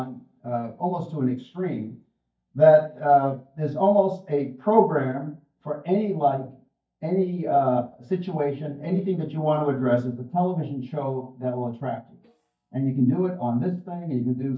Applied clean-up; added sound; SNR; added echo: neural mask model DeepFilterNet 3.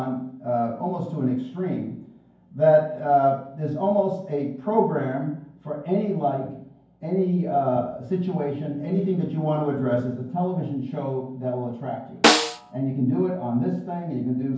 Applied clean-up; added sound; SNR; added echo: none; Snare drum; -1 dB; reverberation time 0.9 s.